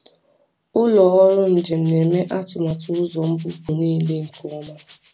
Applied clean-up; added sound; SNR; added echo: none; Rattle (instrument); 16 dB; none.